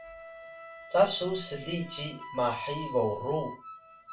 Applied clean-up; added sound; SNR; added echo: none; Wind instrument, woodwind instrument; 12 dB; reverberation time 0.2 s.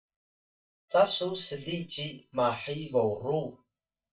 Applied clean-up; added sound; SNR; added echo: neural mask model DeepFilterNet 3.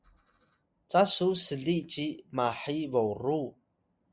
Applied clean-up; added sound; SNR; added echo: none; none; none; none.